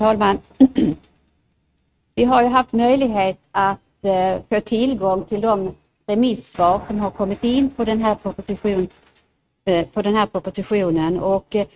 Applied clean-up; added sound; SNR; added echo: neural mask model RNNoise.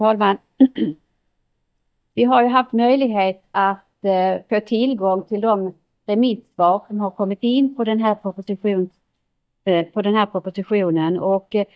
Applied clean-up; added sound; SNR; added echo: neural mask model DeepFilterNet 3.